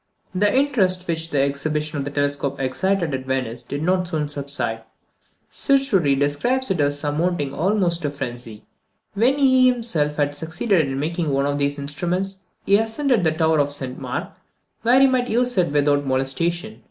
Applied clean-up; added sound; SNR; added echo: none; none; none; none.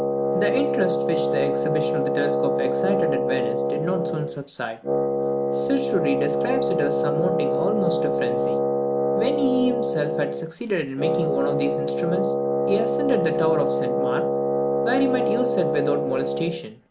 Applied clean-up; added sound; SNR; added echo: none; Wind instrument, woodwind instrument; -4 dB; none.